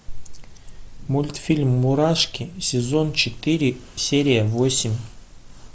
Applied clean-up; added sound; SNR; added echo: none; none; none; none.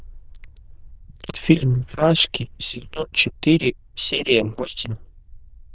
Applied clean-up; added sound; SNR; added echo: neural diffusion model UNIVERSE++.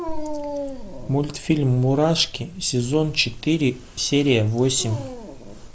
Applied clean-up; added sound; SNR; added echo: none; Dog; 14 dB; none.